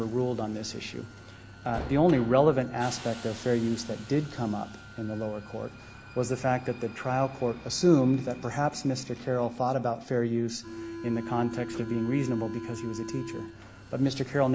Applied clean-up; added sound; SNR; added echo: none; Subway, metro, underground; 14 dB; none.